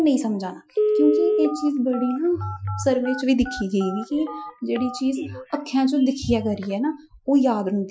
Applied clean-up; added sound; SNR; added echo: classical method Wiener filter.